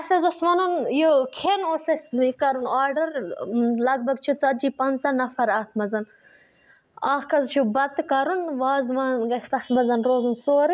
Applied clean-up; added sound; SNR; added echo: none; none; none; none.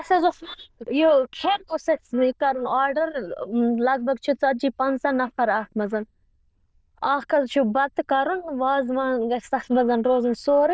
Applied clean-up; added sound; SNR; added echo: neural diffusion model UNIVERSE++.